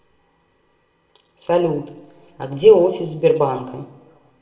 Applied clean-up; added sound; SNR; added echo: none; none; none; reverberation time 1.0 s.